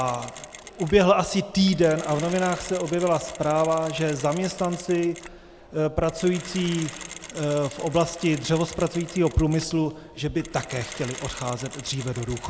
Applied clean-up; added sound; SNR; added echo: none; Mechanisms; 16 dB; none.